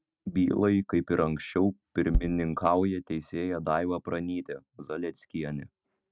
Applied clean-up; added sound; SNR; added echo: neural mask model RNNoise.